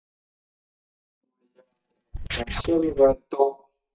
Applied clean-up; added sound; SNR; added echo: neural mask model DeepFilterNet 3.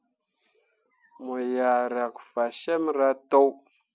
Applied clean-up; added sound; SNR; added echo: none; none; none; none.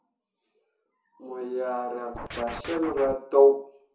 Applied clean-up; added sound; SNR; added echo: none; Scratching (performance technique); 11 dB; reverberation time 0.7 s.